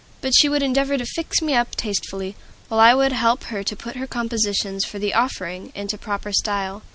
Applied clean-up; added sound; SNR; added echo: none; none; none; none.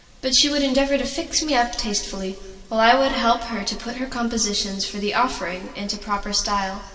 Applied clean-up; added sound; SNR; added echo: none; none; none; reverberation time 2.1 s.